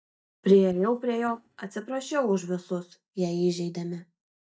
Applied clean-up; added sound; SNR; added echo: neural mask model DeepFilterNet 3.